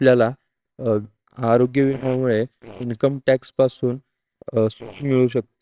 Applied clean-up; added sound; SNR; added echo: neural separator model SepFormer WHAMR!.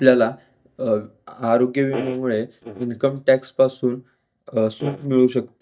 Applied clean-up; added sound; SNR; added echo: neural mask model DeepFilterNet 3.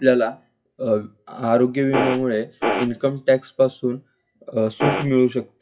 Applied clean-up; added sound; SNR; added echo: classical method WPE with log-MMSE.